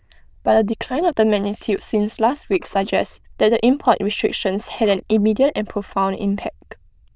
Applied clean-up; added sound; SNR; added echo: neural diffusion model UNIVERSE++.